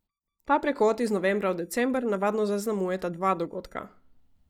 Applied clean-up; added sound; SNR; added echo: neural mask model DeepFilterNet 3.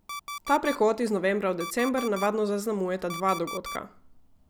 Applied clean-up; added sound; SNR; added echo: none; Alarm; 13 dB; none.